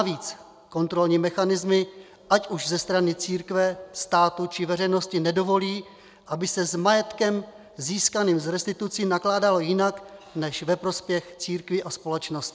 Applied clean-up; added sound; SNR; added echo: none; none; none; none.